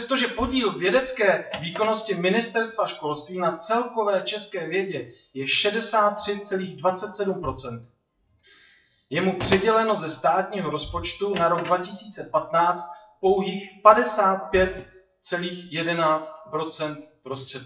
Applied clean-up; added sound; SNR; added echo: classical method WPE with log-MMSE.